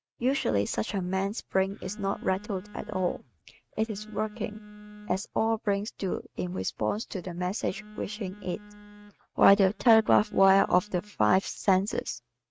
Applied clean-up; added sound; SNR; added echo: neural mask model RNNoise.